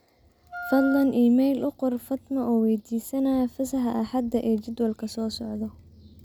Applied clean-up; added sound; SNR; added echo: none; Wind instrument, woodwind instrument; 10 dB; none.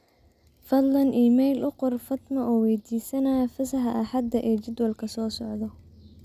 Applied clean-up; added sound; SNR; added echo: none; none; none; none.